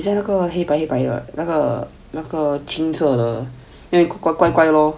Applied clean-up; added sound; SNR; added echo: none; none; none; none.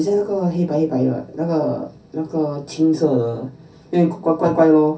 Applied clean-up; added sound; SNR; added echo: none; none; none; reverberation time 0.3 s.